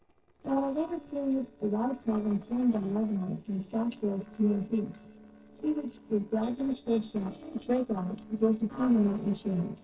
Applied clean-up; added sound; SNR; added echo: neural separator model SepFormer DNS4.